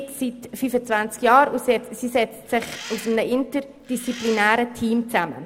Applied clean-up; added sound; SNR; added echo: none; Engine; 17 dB; none.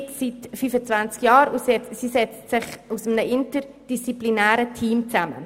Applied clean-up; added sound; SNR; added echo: none; none; none; none.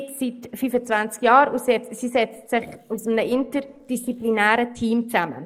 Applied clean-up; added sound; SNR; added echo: neural mask model Resemble Enhance denoiser.